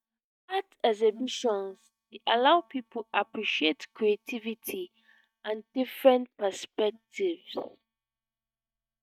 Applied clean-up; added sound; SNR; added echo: neural mask model DeepFilterNet 3.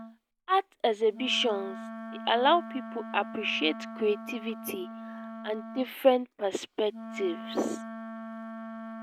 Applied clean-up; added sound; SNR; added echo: none; Wind instrument, woodwind instrument; 11 dB; none.